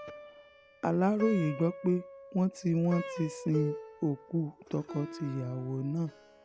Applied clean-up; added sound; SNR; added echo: none; Plucked string instrument; 12 dB; none.